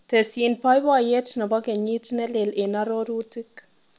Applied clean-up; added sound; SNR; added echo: none; none; none; none.